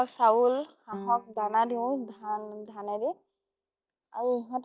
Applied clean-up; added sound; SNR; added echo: neural mask model DeepFilterNet 3.